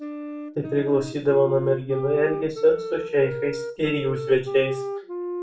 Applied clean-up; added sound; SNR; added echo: none; Wind instrument, woodwind instrument; 8 dB; reverberation time 0.3 s.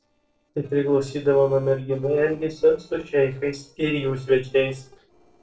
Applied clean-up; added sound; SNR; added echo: neural separator model SepFormer DNS4.